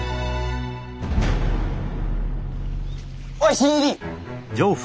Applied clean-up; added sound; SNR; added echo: none; none; none; none.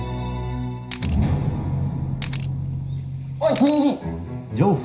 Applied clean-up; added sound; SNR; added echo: none; Camera; 13 dB; reverberation time 0.5 s.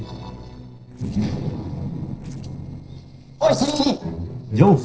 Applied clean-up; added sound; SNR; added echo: neural separator model SepFormer DNS4.